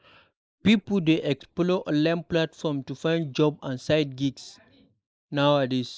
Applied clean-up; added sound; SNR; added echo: neural mask model Resemble Enhance denoiser.